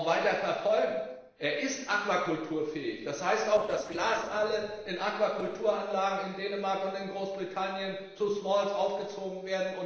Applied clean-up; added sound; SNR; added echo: neural separator model SepFormer DNS4.